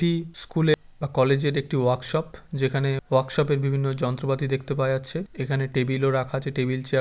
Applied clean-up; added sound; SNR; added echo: none; none; none; none.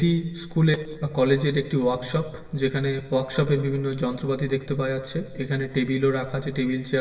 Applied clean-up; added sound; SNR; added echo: none; none; none; reverberation time 1.7 s.